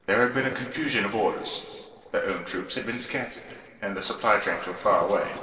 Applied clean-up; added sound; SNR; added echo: neural separator model SepFormer DNS4.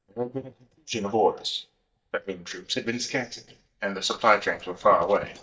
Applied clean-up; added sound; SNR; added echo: neural mask model DeepFilterNet 3.